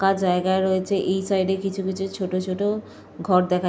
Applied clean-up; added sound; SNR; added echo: none; none; none; none.